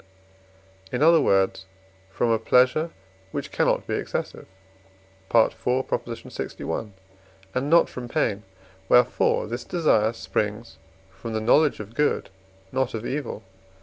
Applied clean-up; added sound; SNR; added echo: none; none; none; none.